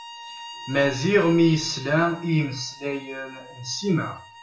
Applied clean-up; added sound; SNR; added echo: none; Bowed string instrument; 18 dB; reverberation time 0.3 s.